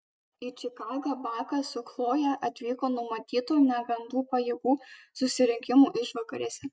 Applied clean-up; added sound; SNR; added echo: none; none; none; none.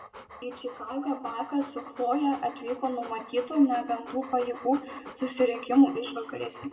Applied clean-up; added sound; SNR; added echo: none; Dog; 18 dB; reverberation time 0.8 s.